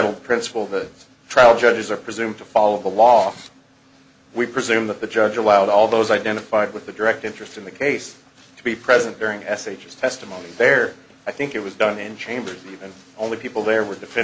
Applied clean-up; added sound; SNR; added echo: none; none; none; none.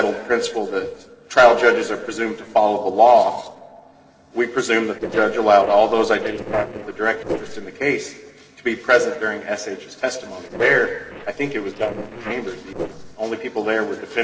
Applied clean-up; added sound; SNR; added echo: neural separator model SepFormer DNS4.